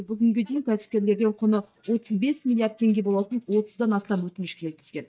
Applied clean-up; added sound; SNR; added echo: neural mask model DeepFilterNet 3.